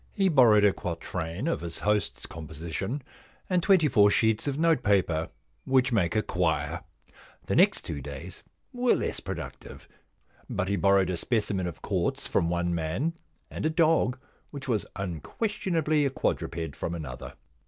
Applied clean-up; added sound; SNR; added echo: none; none; none; none.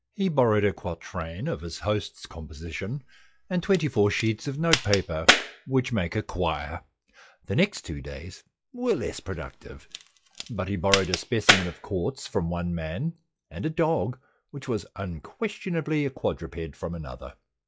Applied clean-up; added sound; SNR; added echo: classical method log-MMSE.